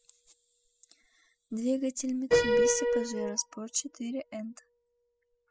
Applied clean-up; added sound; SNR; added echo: classical method spectral subtraction.